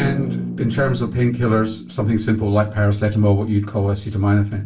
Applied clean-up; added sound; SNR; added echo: none; Drum; 12 dB; reverberation time 0.3 s.